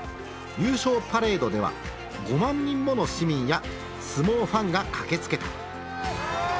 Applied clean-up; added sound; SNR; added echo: none; none; none; none.